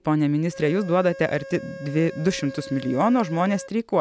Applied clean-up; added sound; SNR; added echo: none; Organ; 15 dB; none.